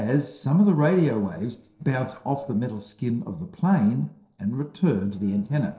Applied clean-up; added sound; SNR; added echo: neural separator model SepFormer DNS4.